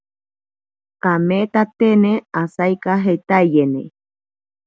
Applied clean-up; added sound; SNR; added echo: none; none; none; none.